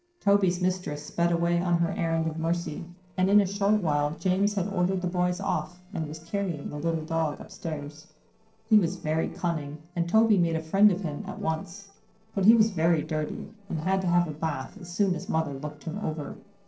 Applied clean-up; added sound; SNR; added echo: neural separator model SepFormer DNS4.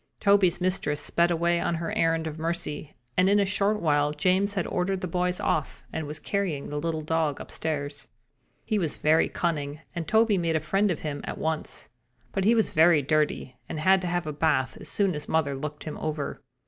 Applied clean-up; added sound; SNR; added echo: none; none; none; none.